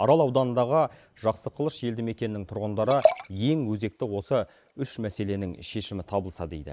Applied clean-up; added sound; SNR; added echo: neural mask model Resemble Enhance denoiser.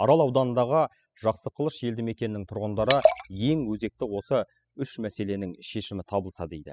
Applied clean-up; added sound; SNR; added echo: classical method spectral subtraction.